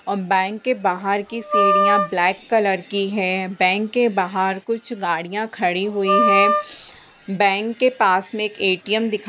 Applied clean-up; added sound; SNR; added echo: none; Wind instrument, woodwind instrument; 0 dB; none.